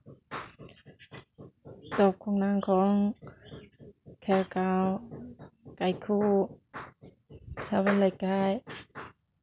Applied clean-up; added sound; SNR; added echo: none; none; none; none.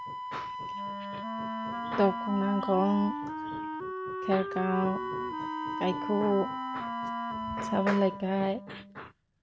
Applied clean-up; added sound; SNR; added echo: none; Wind instrument, woodwind instrument + Wind instrument, woodwind instrument; 4 dB; none.